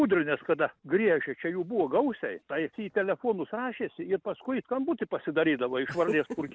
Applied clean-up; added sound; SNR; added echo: none; none; none; none.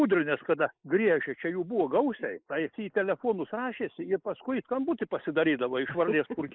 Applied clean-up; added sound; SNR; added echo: neural mask model Resemble Enhance denoiser.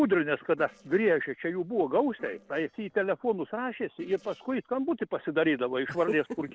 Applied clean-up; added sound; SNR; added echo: neural separator model SepFormer DNS4.